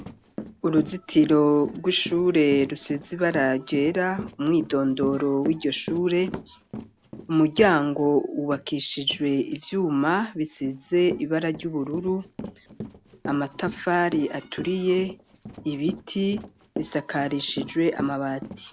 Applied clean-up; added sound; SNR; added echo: none; Run; 15 dB; none.